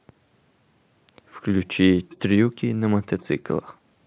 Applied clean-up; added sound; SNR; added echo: neural mask model Resemble Enhance denoiser.